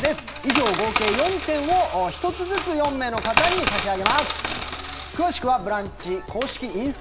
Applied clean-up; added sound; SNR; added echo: none; Coin (dropping); 4 dB; none.